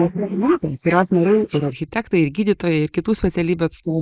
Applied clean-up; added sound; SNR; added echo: neural mask model Resemble Enhance denoiser.